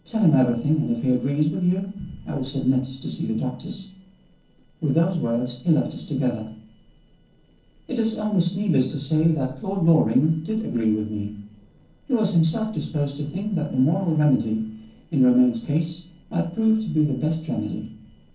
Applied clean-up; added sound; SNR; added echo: neural separator model SepFormer DNS4.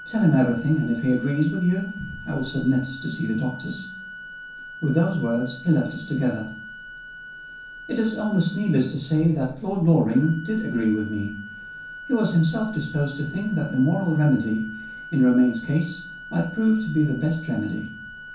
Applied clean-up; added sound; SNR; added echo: none; Organ; 16 dB; reverberation time 0.6 s.